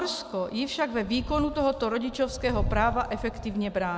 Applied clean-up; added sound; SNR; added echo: none; Wind; 7 dB; none.